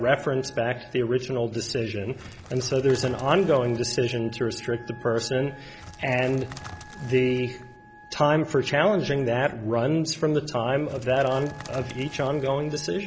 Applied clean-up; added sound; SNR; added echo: none; Wind instrument, woodwind instrument + Crackle; 20 dB; none.